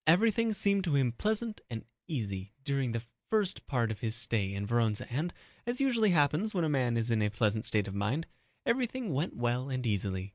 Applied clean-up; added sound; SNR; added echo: none; none; none; none.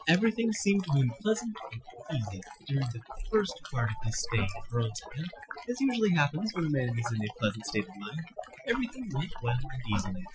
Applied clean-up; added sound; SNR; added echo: classical method Wiener filter.